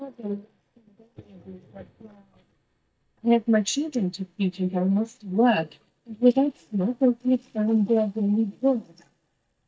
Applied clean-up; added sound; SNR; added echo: neural mask model DeepFilterNet 3.